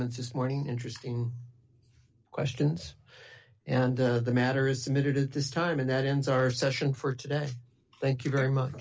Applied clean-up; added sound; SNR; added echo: none; none; none; none.